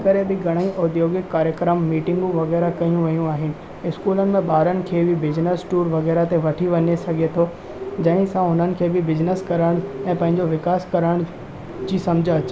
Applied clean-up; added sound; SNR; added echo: none; none; none; none.